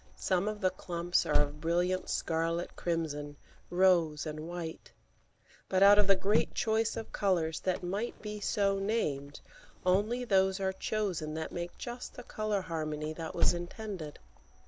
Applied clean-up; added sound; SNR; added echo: none; Cricket; -1 dB; none.